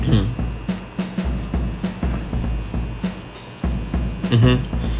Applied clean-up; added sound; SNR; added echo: none; Drum / Drum kit; -1 dB; none.